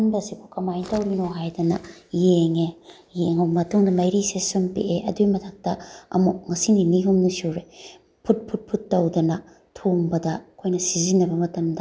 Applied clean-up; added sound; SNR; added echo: none; none; none; none.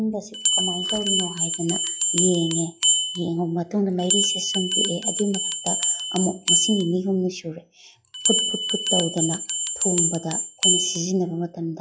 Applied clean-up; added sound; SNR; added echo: classical method log-MMSE.